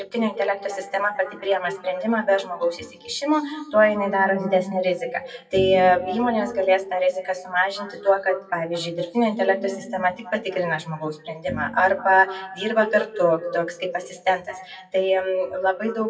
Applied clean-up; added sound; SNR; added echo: classical method WPE with log-MMSE.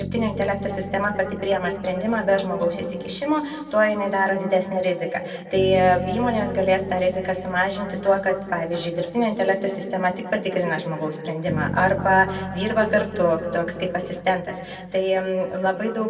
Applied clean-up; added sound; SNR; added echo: none; Bass guitar; 13 dB; reverberation time 2.1 s.